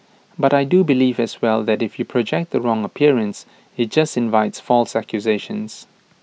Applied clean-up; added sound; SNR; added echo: none; none; none; none.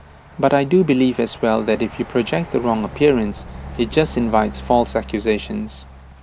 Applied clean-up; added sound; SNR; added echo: none; Truck; 16 dB; none.